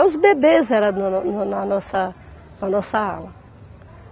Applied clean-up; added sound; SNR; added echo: none; none; none; none.